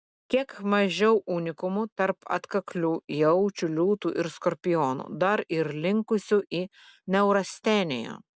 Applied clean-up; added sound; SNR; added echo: none; none; none; none.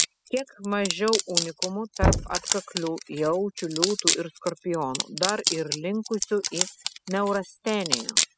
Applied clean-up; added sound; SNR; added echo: classical method spectral subtraction.